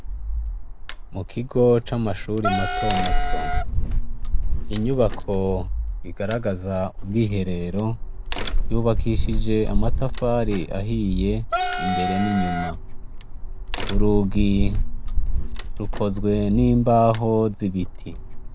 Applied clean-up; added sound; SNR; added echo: none; Crack + Wind instrument, woodwind instrument; -1 dB; none.